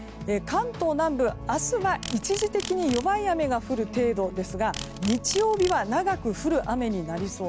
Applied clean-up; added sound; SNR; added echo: none; Insect; 15 dB; none.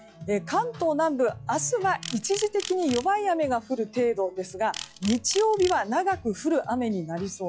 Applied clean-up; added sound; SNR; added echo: classical method log-MMSE.